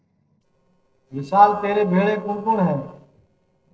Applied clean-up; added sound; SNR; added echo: neural separator model SepFormer DNS4.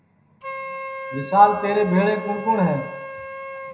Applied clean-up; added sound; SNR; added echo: none; Wind instrument, woodwind instrument; 12 dB; reverberation time 0.8 s.